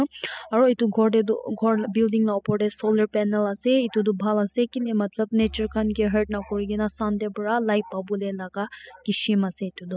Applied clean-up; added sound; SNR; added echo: classical method spectral subtraction.